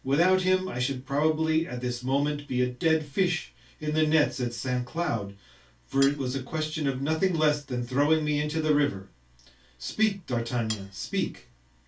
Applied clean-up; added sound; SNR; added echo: none; Cutlery, silverware; 13 dB; reverberation time 0.2 s.